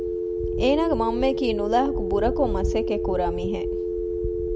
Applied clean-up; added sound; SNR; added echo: none; Telephone; 2 dB; none.